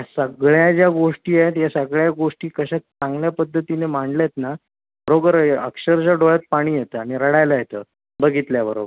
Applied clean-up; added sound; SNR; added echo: none; none; none; none.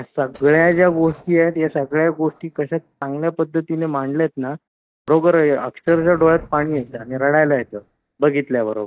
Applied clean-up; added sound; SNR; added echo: neural mask model DeepFilterNet 3.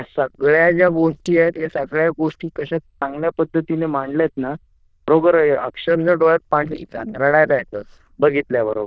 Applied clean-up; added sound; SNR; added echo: neural diffusion model UNIVERSE++.